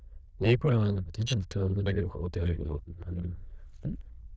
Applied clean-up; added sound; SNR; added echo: neural diffusion model UNIVERSE++.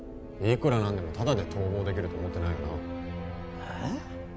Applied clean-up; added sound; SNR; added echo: none; none; none; none.